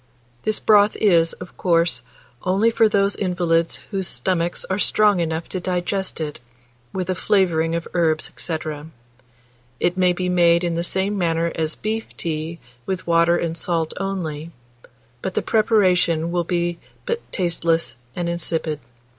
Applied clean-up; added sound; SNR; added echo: none; none; none; none.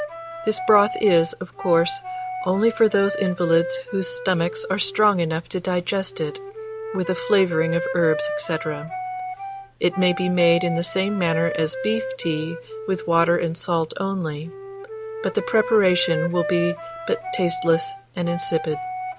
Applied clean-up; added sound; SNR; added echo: none; Wind instrument, woodwind instrument; 9 dB; none.